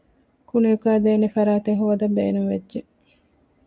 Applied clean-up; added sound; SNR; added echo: none; none; none; none.